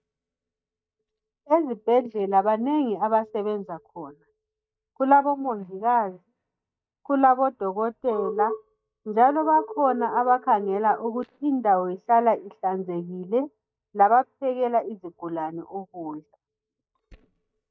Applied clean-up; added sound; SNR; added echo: neural mask model DeepFilterNet 3.